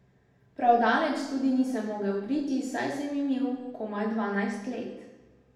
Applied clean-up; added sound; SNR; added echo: none; none; none; reverberation time 0.9 s.